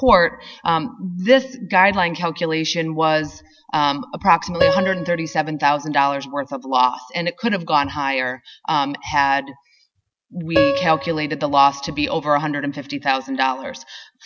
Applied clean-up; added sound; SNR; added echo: none; Piano; 7 dB; none.